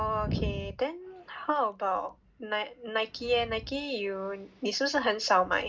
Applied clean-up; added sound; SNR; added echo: none; none; none; none.